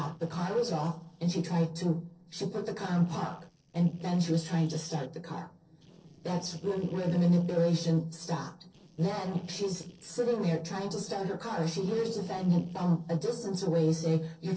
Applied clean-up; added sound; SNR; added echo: neural separator model SepFormer DNS4.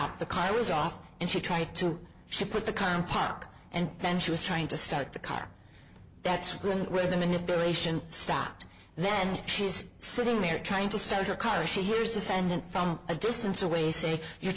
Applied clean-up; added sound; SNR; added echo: none; none; none; none.